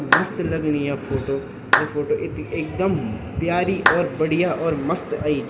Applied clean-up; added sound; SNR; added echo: none; Clapping; 3 dB; none.